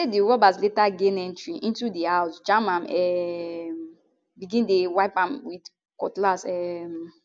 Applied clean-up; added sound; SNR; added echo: none; none; none; none.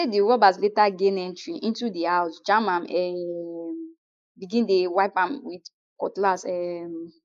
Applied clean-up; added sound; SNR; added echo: neural mask model Resemble Enhance denoiser.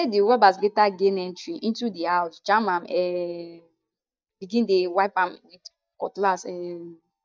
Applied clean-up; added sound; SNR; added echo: neural mask model DeepFilterNet 3.